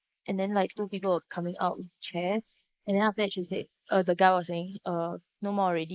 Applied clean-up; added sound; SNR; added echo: neural mask model Resemble Enhance denoiser.